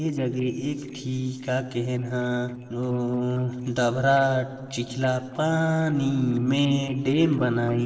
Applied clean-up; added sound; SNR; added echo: neural separator model SepFormer DNS4.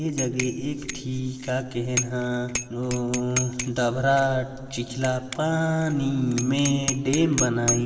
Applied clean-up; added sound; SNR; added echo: none; Bicycle bell; 8 dB; reverberation time 2.4 s.